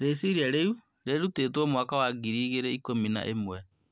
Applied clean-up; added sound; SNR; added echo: none; none; none; none.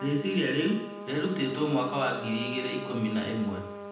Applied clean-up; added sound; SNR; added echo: none; Trumpet; 10 dB; reverberation time 0.8 s.